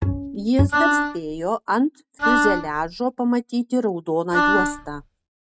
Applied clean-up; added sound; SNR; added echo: neural mask model RNNoise.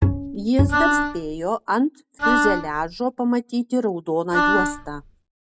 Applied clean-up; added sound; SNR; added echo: none; Bowed string instrument + Wind instrument, woodwind instrument; -2 dB; none.